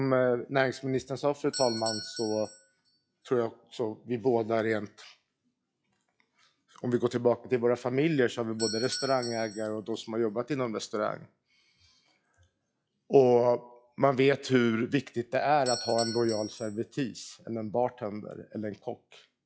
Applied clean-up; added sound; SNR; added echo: classical method log-MMSE.